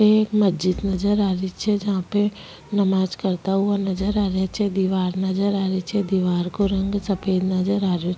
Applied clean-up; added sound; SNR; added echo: none; Thump, thud; 16 dB; none.